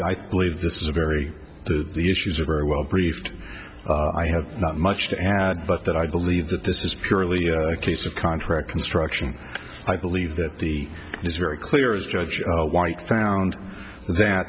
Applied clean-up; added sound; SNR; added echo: none; none; none; none.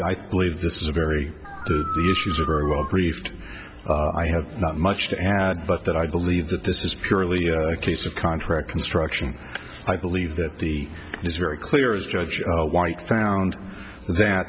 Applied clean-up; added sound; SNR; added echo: none; Dog; 6 dB; none.